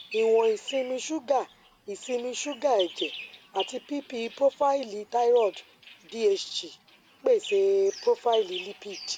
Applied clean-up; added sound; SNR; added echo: none; Bird vocalization, bird call, bird song; 16 dB; none.